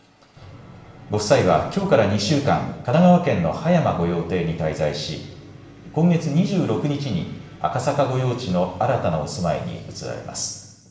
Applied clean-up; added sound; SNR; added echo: none; none; none; reverberation time 0.8 s.